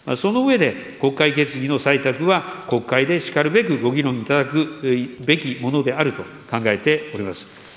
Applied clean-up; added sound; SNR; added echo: neural mask model Resemble Enhance denoiser.